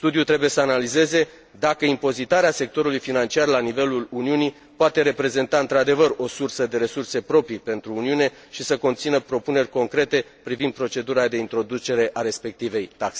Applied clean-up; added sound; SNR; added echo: none; none; none; none.